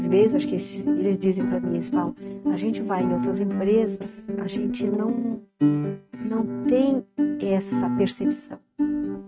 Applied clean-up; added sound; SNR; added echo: neural mask model RNNoise.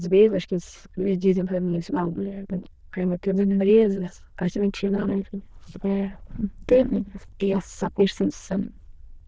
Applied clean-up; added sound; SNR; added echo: neural diffusion model UNIVERSE++.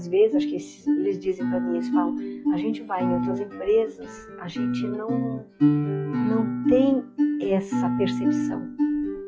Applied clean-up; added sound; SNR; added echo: classical method log-MMSE.